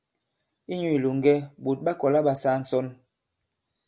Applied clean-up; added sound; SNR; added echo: none; none; none; none.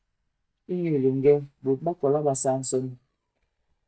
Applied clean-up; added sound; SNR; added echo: neural mask model DeepFilterNet 3.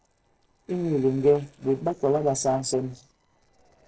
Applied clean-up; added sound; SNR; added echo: neural separator model SepFormer DNS4.